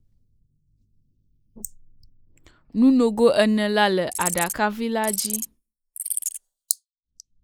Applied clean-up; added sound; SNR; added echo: neural mask model Resemble Enhance denoiser.